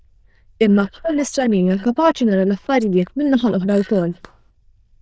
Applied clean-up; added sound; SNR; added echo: neural diffusion model UNIVERSE++.